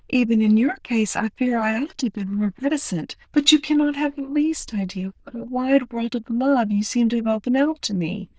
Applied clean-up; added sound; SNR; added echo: neural diffusion model UNIVERSE++.